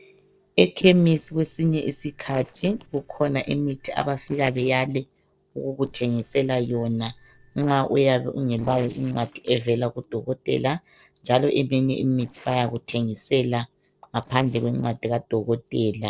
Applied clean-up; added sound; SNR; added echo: neural separator model SepFormer DNS4.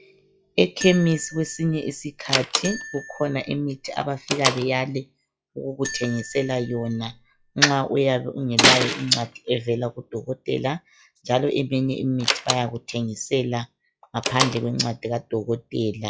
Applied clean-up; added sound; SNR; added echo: classical method log-MMSE.